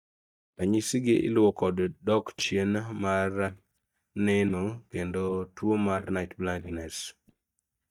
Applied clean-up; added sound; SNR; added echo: neural mask model DeepFilterNet 3.